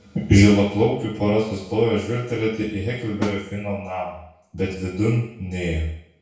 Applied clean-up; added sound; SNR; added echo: none; Snare drum; 17 dB; reverberation time 0.6 s.